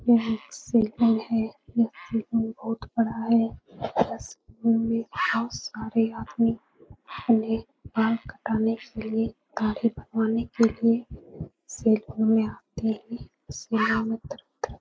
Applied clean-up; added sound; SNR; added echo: neural mask model Resemble Enhance denoiser.